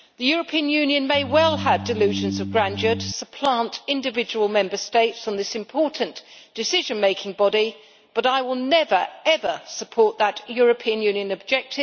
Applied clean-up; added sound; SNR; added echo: none; Organ; 7 dB; none.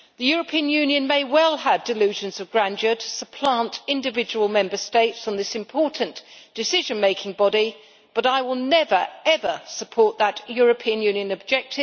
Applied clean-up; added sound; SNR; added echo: none; none; none; none.